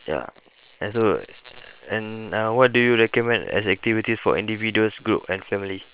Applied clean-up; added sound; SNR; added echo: neural separator model SepFormer WHAM!.